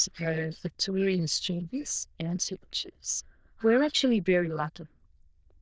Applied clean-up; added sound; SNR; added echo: neural diffusion model UNIVERSE++.